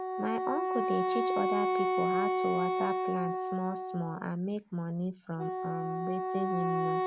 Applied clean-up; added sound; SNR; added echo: none; Wind instrument, woodwind instrument; -4 dB; none.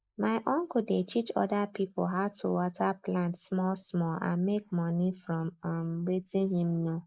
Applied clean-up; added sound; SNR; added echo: neural mask model Resemble Enhance denoiser.